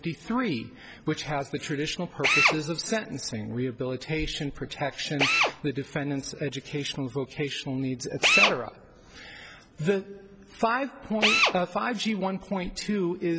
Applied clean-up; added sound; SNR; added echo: none; Drill; 1 dB; none.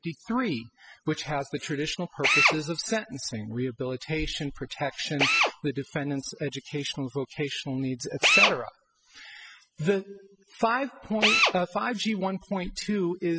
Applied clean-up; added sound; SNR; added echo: classical method spectral subtraction.